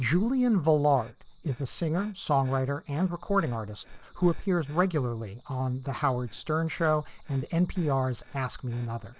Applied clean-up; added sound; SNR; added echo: neural separator model SepFormer DNS4.